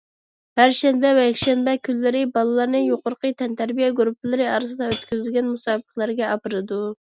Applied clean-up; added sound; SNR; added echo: none; Hi-hat; 13 dB; none.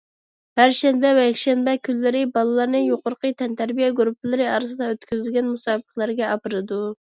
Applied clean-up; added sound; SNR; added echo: none; none; none; none.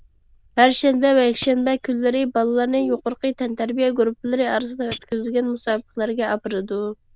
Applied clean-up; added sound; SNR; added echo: neural diffusion model UNIVERSE++.